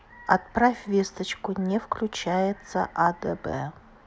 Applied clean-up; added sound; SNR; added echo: none; none; none; none.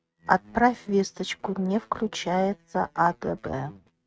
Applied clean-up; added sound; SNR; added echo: neural mask model RNNoise.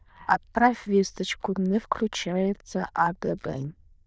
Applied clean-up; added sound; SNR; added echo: neural diffusion model UNIVERSE++.